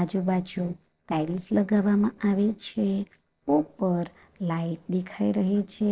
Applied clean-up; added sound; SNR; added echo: neural separator model SepFormer DNS4.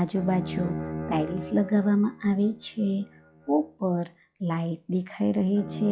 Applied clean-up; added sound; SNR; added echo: classical method log-MMSE.